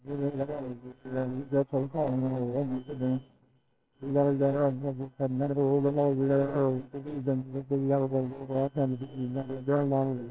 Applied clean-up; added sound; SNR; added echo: neural separator model SepFormer WHAMR!.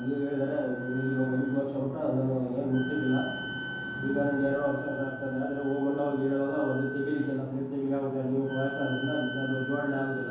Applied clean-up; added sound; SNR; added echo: none; Wind instrument, woodwind instrument; 11 dB; reverberation time 0.8 s.